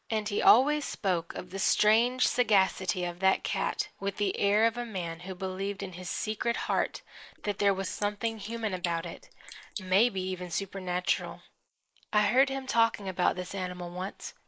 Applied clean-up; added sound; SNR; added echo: neural mask model Resemble Enhance denoiser.